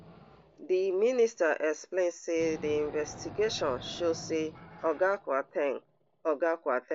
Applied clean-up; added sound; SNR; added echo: none; Wild animals; 18 dB; none.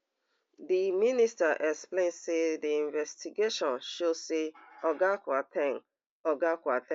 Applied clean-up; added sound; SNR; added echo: none; none; none; none.